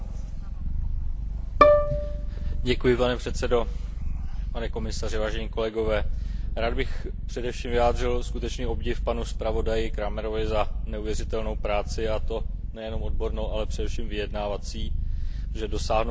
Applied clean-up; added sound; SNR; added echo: none; Purr + Bowed string instrument; -4 dB; none.